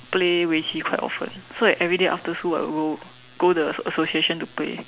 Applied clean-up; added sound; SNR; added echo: none; none; none; none.